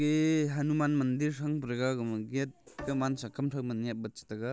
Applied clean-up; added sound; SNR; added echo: none; Bowed string instrument; 18 dB; none.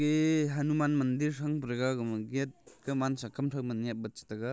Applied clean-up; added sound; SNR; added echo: none; none; none; none.